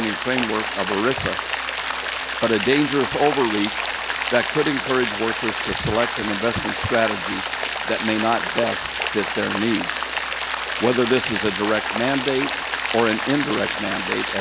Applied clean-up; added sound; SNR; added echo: none; Rain; 2 dB; none.